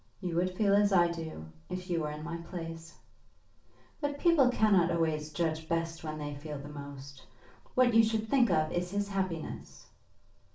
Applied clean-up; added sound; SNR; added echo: none; none; none; reverberation time 0.3 s.